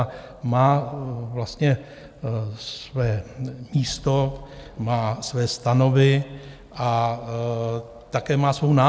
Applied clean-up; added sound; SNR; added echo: none; none; none; none.